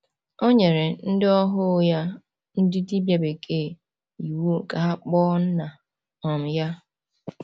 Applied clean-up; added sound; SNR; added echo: none; none; none; none.